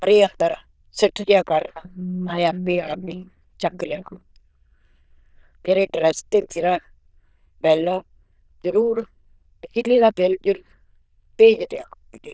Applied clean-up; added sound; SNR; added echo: neural diffusion model UNIVERSE++.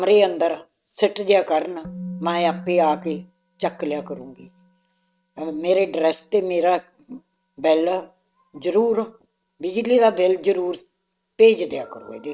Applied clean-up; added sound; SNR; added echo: neural mask model RNNoise.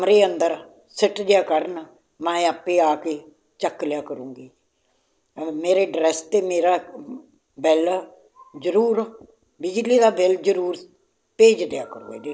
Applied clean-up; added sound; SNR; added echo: none; none; none; none.